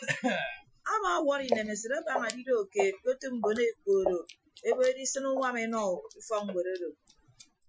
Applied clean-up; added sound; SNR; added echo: classical method Wiener filter.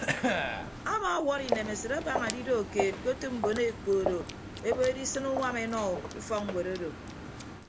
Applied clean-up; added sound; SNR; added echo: none; Walk, footsteps + Chewing, mastication / Cough; 4 dB; none.